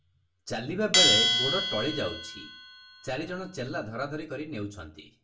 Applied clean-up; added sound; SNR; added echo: none; Bell; -3 dB; reverberation time 0.2 s.